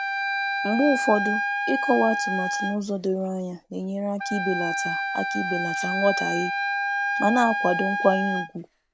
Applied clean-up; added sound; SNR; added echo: none; Wind instrument, woodwind instrument; 1 dB; none.